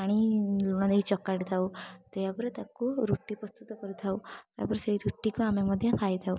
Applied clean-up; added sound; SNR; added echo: none; none; none; none.